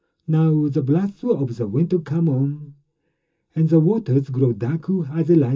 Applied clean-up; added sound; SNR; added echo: none; none; none; reverberation time 0.2 s.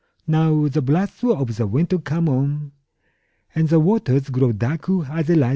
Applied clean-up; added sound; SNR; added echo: none; none; none; none.